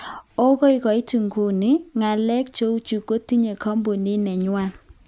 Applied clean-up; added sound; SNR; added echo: none; none; none; none.